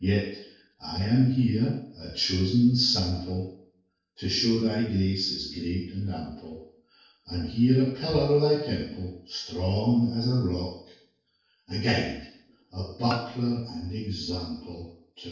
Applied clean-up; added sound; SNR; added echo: neural separator model SepFormer DNS4.